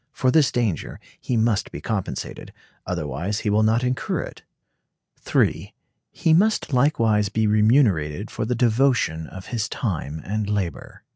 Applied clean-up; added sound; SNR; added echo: none; none; none; none.